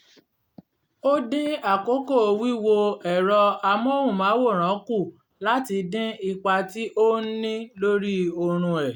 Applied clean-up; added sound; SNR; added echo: none; none; none; none.